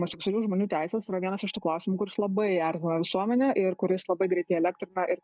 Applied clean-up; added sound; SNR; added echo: neural mask model DeepFilterNet 3.